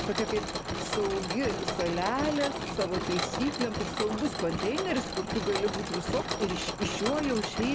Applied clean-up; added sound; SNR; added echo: none; Mechanisms; 2 dB; none.